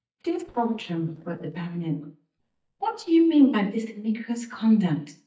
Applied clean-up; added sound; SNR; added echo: neural mask model DeepFilterNet 3.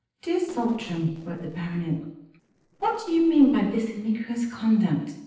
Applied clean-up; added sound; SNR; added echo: neural separator model SepFormer DNS4.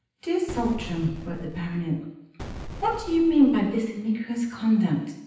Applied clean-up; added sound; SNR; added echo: none; Boom; 13 dB; reverberation time 0.9 s.